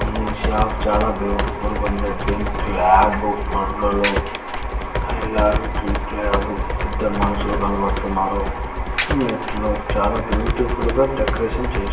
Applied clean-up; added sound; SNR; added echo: none; Computer keyboard; 2 dB; reverberation time 0.8 s.